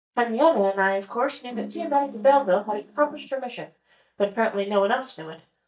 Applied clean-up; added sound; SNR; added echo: neural mask model DeepFilterNet 3.